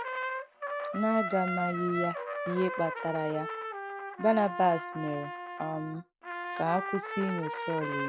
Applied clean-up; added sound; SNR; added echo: none; Trumpet; 5 dB; none.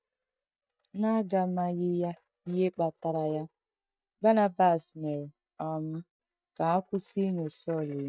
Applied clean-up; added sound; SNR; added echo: neural mask model DeepFilterNet 3.